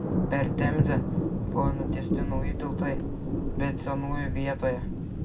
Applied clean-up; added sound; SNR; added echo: none; Thunder; -4 dB; reverberation time 0.3 s.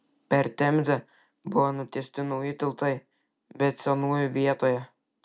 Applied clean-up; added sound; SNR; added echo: none; none; none; none.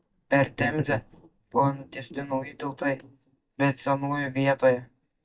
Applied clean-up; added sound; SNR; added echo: neural mask model DeepFilterNet 3.